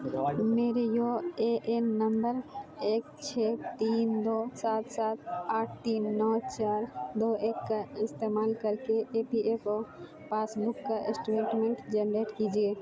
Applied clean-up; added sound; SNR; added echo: none; none; none; none.